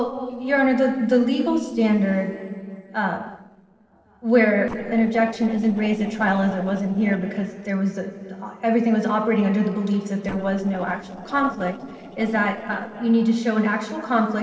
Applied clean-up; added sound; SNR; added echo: neural separator model SepFormer DNS4.